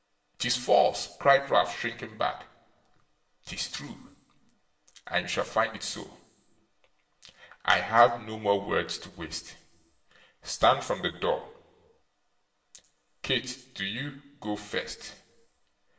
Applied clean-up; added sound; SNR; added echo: none; none; none; reverberation time 0.8 s.